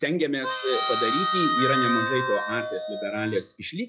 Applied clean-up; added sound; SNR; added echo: classical method log-MMSE.